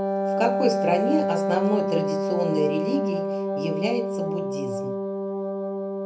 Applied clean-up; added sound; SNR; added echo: none; Wind instrument, woodwind instrument; -2 dB; reverberation time 0.3 s.